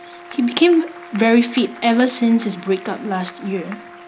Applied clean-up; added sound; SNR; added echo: none; Brass instrument + Applause / Crowd; 18 dB; none.